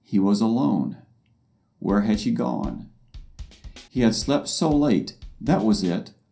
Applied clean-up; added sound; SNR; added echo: none; Drum kit; 17 dB; reverberation time 0.3 s.